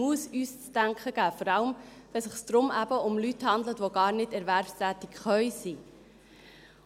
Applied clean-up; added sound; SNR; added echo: none; none; none; none.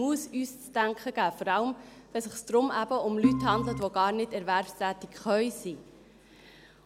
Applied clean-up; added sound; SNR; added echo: none; Organ; -1 dB; none.